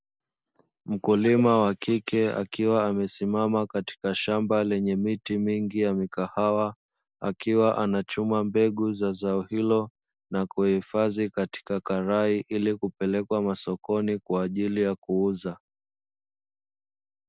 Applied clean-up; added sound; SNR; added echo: none; none; none; none.